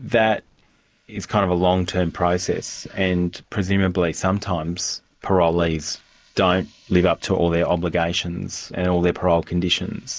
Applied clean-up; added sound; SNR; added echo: neural mask model Resemble Enhance denoiser.